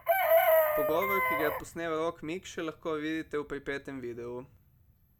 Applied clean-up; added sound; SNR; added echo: none; Chicken, rooster; -5 dB; none.